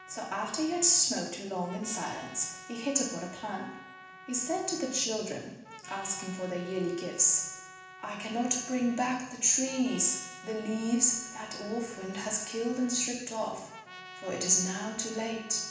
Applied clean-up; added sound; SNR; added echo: none; Trumpet; 18 dB; reverberation time 0.9 s.